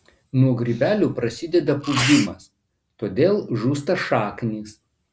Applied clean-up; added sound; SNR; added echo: none; Sneeze; 8 dB; none.